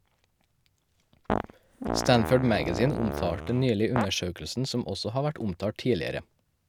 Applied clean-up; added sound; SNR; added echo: none; Fart; 4 dB; none.